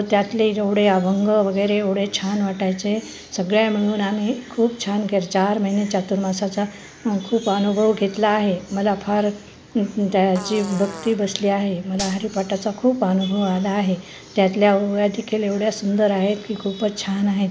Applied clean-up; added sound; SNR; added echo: none; Fart + Gunshot, gunfire; 16 dB; none.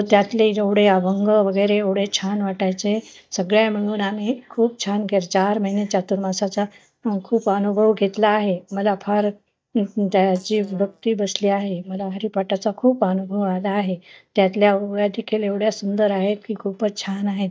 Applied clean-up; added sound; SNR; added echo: neural mask model DeepFilterNet 3.